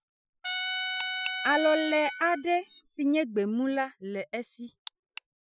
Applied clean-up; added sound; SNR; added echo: classical method Wiener filter.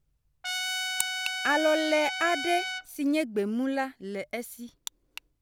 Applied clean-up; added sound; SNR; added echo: none; Trumpet; 3 dB; none.